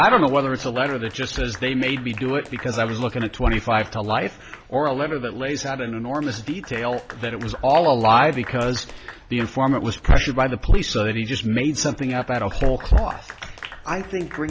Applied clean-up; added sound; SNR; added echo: none; Applause / Clapping; 20 dB; none.